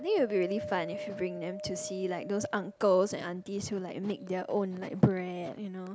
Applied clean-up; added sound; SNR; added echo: none; Wind; 13 dB; none.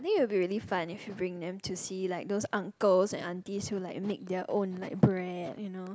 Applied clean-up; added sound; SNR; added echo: none; none; none; none.